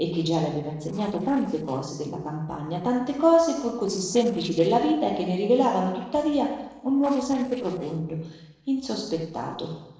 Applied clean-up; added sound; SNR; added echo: neural separator model SepFormer DNS4.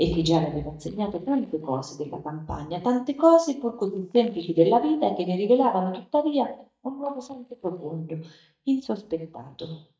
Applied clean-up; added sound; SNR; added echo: neural mask model DeepFilterNet 3.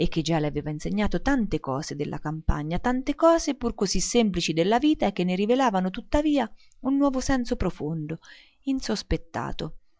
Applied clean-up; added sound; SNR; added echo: none; none; none; none.